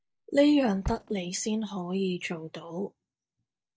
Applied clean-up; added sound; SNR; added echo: neural mask model DeepFilterNet 3.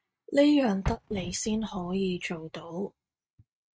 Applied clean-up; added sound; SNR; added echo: neural mask model RNNoise.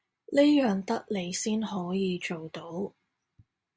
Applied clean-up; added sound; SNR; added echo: none; none; none; none.